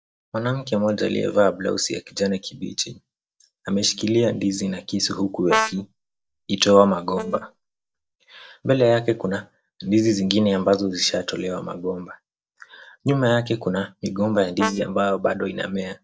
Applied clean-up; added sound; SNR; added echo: neural mask model DeepFilterNet 3.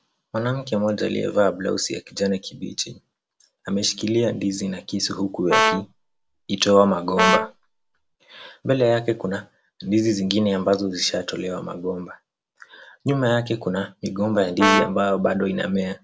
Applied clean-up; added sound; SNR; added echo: none; Brass instrument; 0 dB; none.